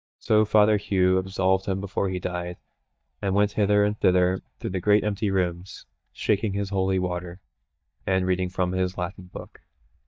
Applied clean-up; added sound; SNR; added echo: neural mask model DeepFilterNet 3.